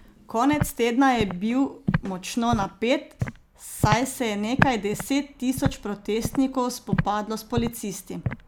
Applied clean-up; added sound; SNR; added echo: none; Walk, footsteps; 5 dB; none.